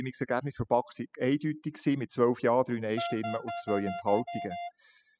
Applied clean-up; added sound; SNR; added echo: classical method spectral subtraction.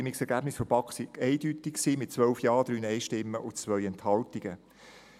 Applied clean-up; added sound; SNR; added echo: none; none; none; none.